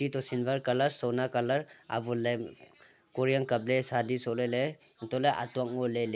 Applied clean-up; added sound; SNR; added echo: none; none; none; none.